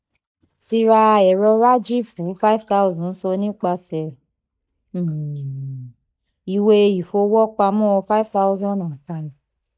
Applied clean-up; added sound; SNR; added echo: neural mask model DeepFilterNet 3.